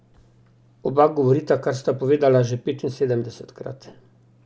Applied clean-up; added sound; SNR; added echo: none; none; none; none.